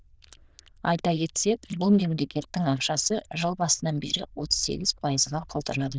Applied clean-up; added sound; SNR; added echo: neural diffusion model UNIVERSE++.